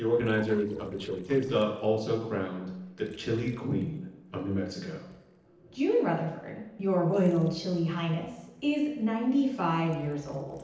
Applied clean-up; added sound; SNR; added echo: neural separator model SepFormer DNS4.